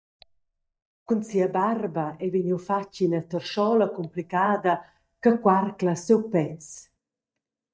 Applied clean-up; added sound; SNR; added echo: neural mask model DeepFilterNet 3.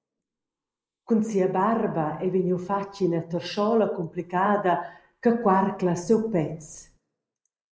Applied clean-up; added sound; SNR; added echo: neural mask model Resemble Enhance denoiser.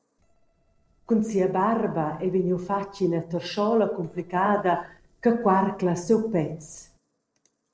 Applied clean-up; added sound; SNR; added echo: neural separator model SepFormer DNS4.